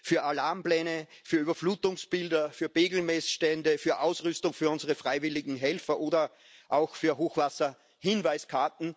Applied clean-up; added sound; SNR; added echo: none; none; none; none.